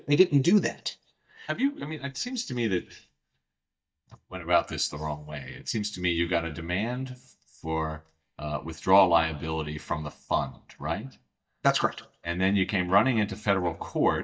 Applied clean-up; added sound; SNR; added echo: neural mask model DeepFilterNet 3.